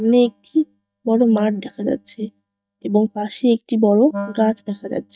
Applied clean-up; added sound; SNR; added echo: neural mask model DeepFilterNet 3.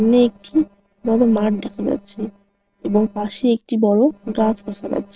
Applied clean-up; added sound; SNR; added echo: neural separator model SepFormer DNS4.